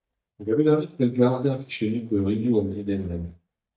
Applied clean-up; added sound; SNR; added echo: neural mask model DeepFilterNet 3.